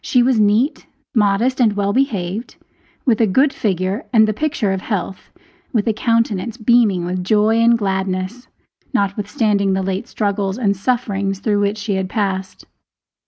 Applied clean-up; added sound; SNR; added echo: none; none; none; none.